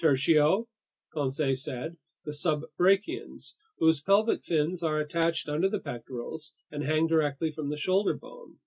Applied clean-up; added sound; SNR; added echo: none; none; none; none.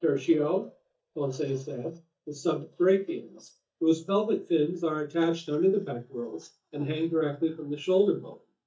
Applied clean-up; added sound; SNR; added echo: neural mask model DeepFilterNet 3.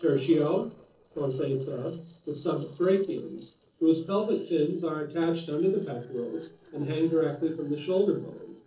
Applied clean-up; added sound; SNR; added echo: neural separator model SepFormer DNS4.